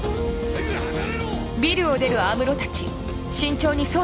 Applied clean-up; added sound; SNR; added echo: none; none; none; none.